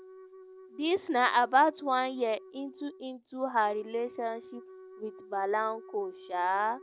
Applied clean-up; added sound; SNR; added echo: none; Wind instrument, woodwind instrument; 19 dB; none.